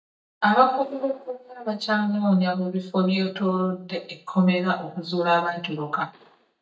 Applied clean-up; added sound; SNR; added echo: neural mask model DeepFilterNet 3.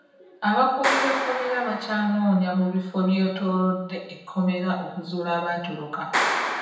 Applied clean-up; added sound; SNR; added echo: none; Clapping; 6 dB; reverberation time 0.9 s.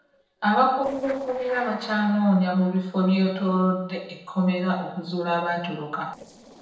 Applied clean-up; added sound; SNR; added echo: neural separator model SepFormer DNS4.